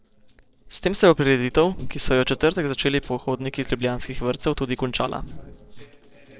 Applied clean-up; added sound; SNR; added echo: neural separator model SepFormer DNS4.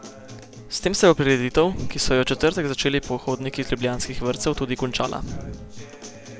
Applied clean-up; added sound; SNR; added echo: none; Acoustic guitar; 18 dB; none.